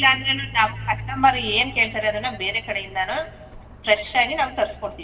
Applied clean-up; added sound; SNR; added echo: none; Car; 15 dB; reverberation time 1.3 s.